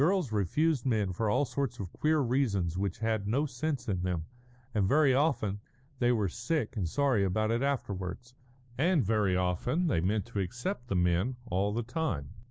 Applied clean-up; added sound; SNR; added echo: none; none; none; none.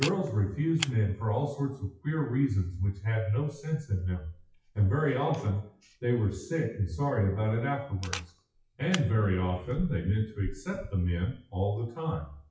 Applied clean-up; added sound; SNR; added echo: classical method WPE with log-MMSE.